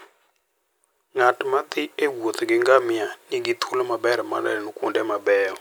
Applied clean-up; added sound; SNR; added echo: none; none; none; none.